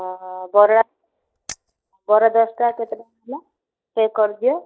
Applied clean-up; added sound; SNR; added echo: neural mask model DeepFilterNet 3.